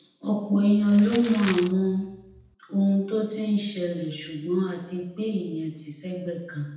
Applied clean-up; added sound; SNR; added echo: none; Crumpling, crinkling; 12 dB; reverberation time 0.8 s.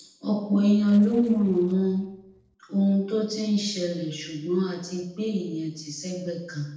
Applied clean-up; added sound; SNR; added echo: neural separator model SepFormer DNS4.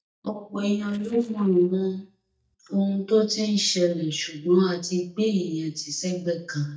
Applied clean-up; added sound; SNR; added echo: neural mask model DeepFilterNet 3.